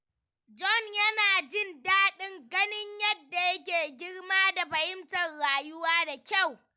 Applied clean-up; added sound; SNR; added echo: none; none; none; none.